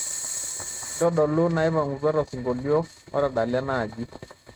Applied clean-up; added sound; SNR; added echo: neural mask model RNNoise.